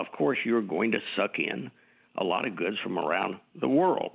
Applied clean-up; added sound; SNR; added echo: none; none; none; none.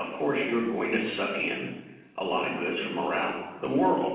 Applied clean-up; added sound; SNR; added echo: none; none; none; reverberation time 0.9 s.